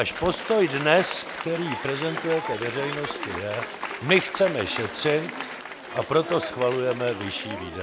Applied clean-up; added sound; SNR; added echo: none; Applause; 8 dB; none.